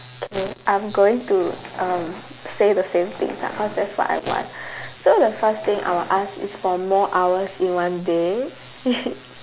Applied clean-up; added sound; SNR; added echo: none; Wild animals; 18 dB; none.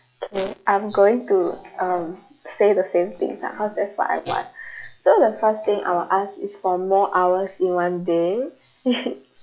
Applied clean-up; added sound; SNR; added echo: classical method log-MMSE.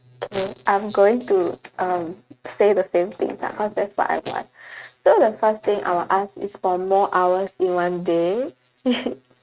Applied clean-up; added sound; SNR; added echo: neural mask model RNNoise.